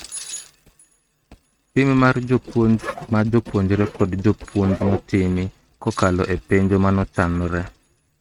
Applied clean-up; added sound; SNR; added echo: neural mask model RNNoise.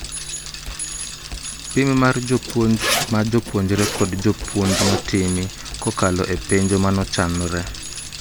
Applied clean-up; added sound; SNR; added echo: none; Bicycle + Zipper (clothing); 7 dB; none.